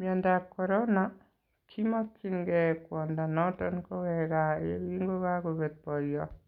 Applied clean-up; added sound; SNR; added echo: none; none; none; none.